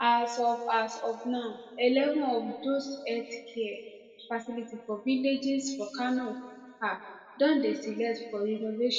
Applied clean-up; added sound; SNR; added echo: none; none; none; reverberation time 1.6 s.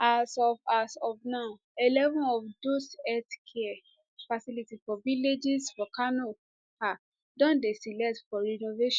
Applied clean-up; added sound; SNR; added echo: none; none; none; none.